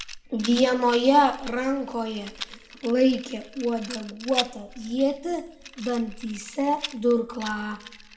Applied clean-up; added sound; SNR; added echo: none; Rattle; 14 dB; reverberation time 0.6 s.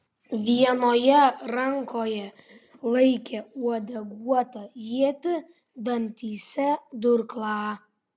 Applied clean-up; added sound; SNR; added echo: none; none; none; none.